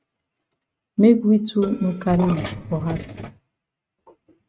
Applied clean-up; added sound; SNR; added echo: neural mask model RNNoise.